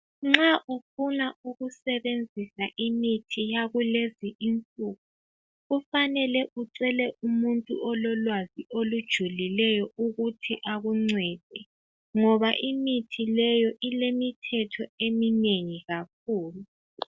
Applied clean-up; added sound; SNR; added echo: none; none; none; none.